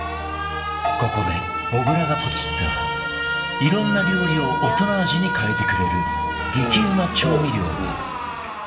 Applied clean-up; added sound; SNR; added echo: none; Alarm; 3 dB; reverberation time 1.8 s.